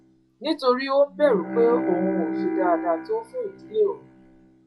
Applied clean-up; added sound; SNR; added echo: classical method log-MMSE.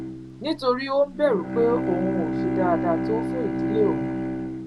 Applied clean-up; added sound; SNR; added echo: none; Bowed string instrument; 2 dB; none.